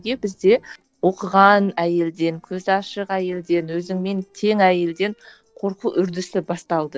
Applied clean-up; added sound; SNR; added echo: neural separator model SepFormer DNS4.